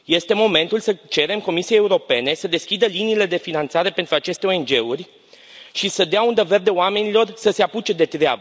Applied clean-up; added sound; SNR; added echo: none; none; none; none.